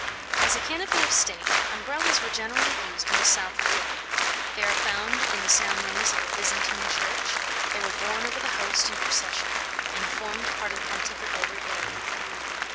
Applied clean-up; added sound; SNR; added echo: none; Applause; -4 dB; none.